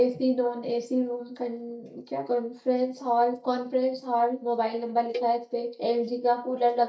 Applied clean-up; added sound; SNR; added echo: neural mask model DeepFilterNet 3.